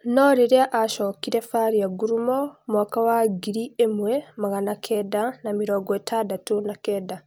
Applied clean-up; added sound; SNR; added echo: none; none; none; none.